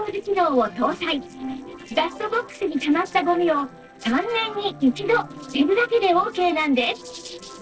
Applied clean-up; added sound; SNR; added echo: neural separator model SepFormer DNS4.